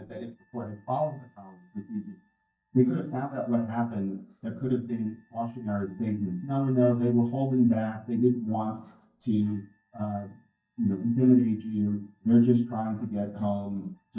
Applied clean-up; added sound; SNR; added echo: neural mask model DeepFilterNet 3.